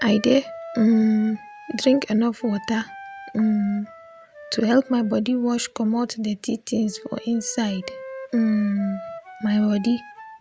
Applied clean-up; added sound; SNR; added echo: none; Wind instrument, woodwind instrument; 18 dB; none.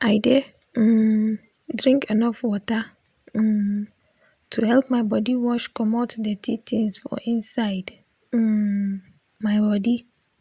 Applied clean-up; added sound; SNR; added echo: none; none; none; none.